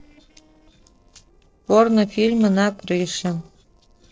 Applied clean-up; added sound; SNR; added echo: neural separator model SepFormer DNS4.